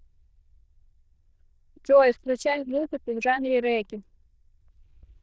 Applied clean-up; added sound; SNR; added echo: neural diffusion model UNIVERSE++.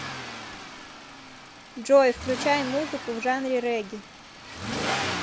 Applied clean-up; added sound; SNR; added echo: none; Accelerating, revving, vroom; 7 dB; none.